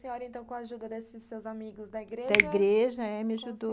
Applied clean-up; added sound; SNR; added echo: none; Finger snapping; 1 dB; none.